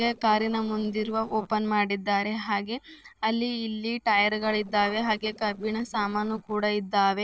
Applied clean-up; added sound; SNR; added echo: neural separator model SepFormer DNS4.